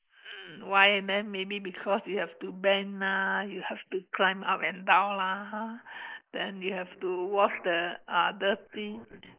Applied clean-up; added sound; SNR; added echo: neural mask model Resemble Enhance denoiser.